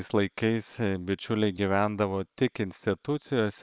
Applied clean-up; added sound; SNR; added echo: neural separator model SepFormer WHAM!.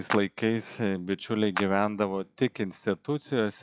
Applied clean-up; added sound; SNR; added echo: classical method log-MMSE.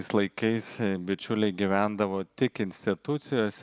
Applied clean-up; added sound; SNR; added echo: none; none; none; none.